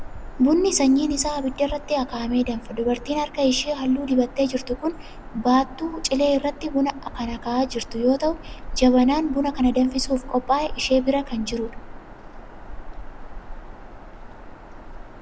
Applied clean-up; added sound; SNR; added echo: none; Bird vocalization, bird call, bird song; 12 dB; none.